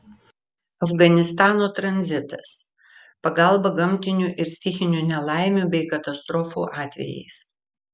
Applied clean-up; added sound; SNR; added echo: none; none; none; none.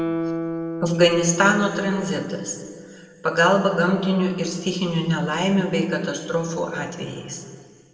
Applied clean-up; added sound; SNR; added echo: none; Guitar; 12 dB; reverberation time 1.8 s.